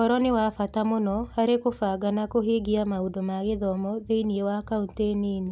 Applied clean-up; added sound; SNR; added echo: none; none; none; none.